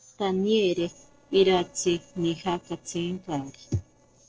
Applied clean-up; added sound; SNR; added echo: neural separator model SepFormer DNS4.